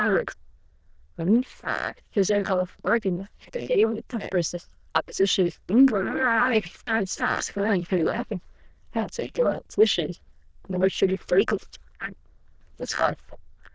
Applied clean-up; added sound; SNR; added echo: neural diffusion model UNIVERSE++.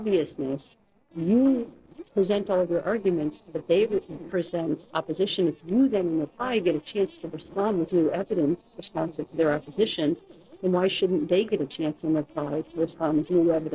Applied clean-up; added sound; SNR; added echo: neural separator model SepFormer DNS4.